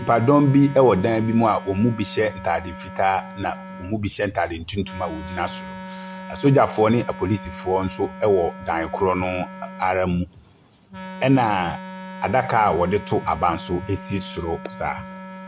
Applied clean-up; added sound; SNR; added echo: none; Wind instrument, woodwind instrument; 14 dB; none.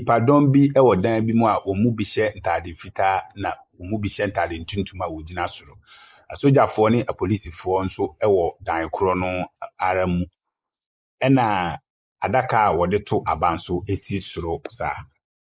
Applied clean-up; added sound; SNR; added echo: neural mask model Resemble Enhance denoiser.